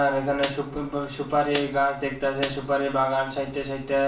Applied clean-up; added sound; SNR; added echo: none; Snare drum; 13 dB; reverberation time 0.4 s.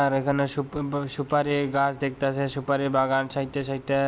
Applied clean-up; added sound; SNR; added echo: none; none; none; none.